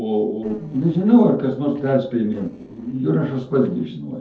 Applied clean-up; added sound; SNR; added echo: neural separator model SepFormer DNS4.